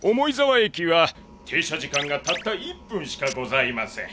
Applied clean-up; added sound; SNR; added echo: none; none; none; none.